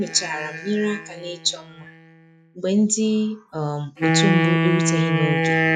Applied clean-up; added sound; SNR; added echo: classical method log-MMSE.